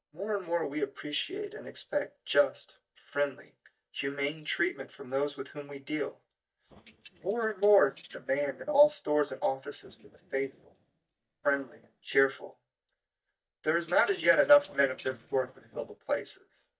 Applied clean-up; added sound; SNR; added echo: neural mask model DeepFilterNet 3.